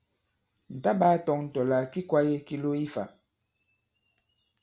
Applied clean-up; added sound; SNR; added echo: none; none; none; none.